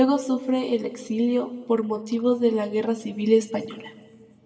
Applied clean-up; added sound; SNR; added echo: none; none; none; reverberation time 1.2 s.